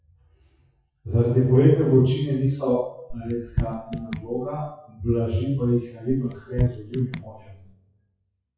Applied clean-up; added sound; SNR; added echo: classical method WPE with log-MMSE.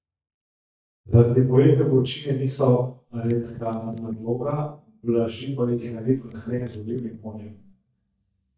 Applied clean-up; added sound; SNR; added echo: neural mask model DeepFilterNet 3.